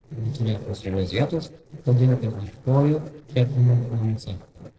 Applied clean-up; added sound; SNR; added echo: neural separator model SepFormer DNS4.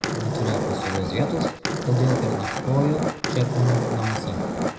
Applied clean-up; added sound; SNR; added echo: none; Skateboard; 1 dB; reverberation time 0.7 s.